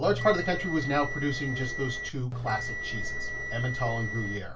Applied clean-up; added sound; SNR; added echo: none; Bell; 5 dB; reverberation time 0.2 s.